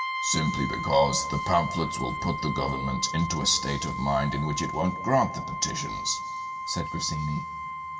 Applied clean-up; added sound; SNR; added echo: none; Brass instrument; 5 dB; reverberation time 2.7 s.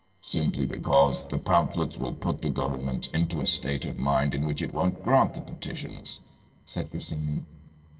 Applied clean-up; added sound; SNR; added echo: neural separator model SepFormer DNS4.